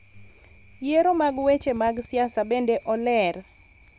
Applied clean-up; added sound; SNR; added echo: none; none; none; none.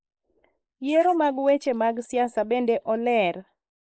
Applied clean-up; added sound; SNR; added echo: neural mask model Resemble Enhance denoiser.